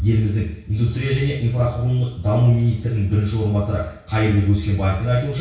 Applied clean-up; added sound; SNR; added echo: none; none; none; reverberation time 0.6 s.